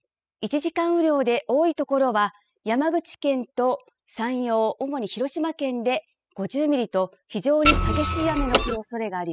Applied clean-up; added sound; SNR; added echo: classical method spectral subtraction.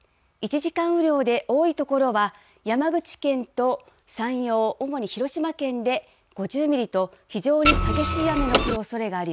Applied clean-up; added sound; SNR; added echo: none; Printer; -3 dB; none.